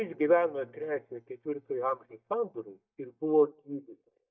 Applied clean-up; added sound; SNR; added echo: neural mask model DeepFilterNet 3.